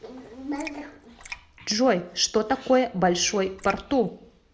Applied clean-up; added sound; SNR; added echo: none; Raindrop; 18 dB; none.